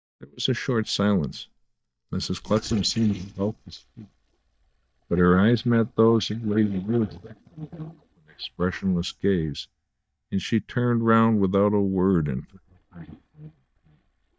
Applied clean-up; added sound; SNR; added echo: neural mask model DeepFilterNet 3.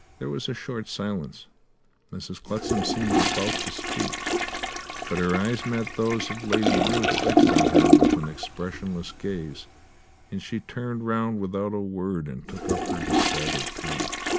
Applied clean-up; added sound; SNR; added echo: none; Toilet flush; -4 dB; none.